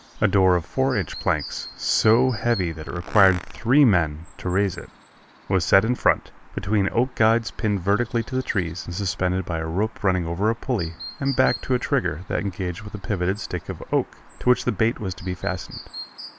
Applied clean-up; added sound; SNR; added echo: none; Chirp, tweet + Fart; 19 dB; none.